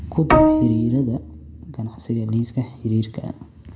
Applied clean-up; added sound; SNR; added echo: none; Bowed string instrument; -3 dB; reverberation time 0.4 s.